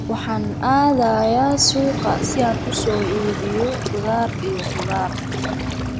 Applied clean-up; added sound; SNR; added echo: none; Waves, surf; 4 dB; none.